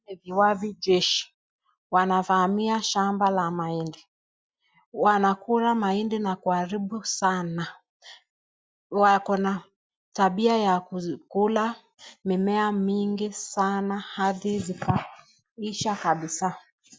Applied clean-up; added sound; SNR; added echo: none; none; none; none.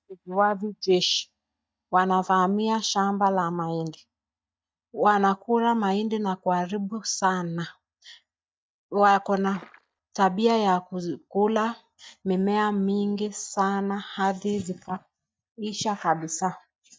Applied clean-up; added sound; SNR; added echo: neural mask model DeepFilterNet 3.